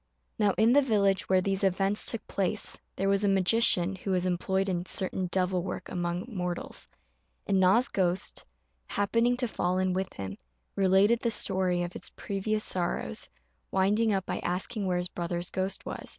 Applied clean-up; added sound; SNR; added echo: none; none; none; none.